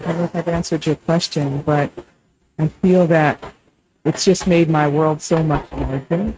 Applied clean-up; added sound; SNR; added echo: neural mask model RNNoise.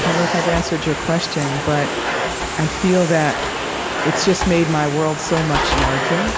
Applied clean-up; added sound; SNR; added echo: none; Domestic sounds, home sounds; 2 dB; none.